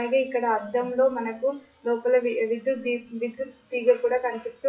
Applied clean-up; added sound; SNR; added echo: classical method WPE with log-MMSE.